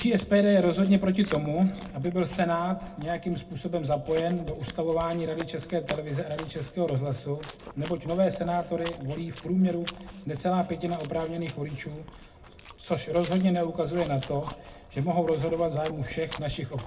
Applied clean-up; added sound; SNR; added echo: none; Chewing, mastication; 17 dB; reverberation time 0.2 s.